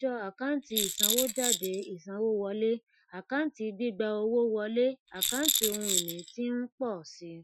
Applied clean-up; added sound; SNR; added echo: classical method Wiener filter.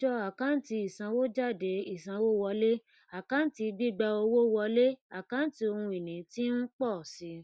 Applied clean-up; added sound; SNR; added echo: none; none; none; none.